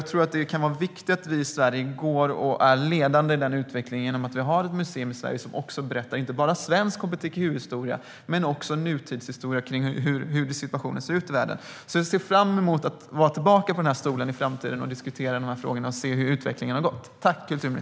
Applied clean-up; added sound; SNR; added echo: none; none; none; none.